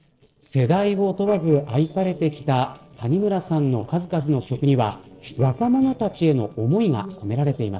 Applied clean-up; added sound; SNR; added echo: neural separator model SepFormer DNS4.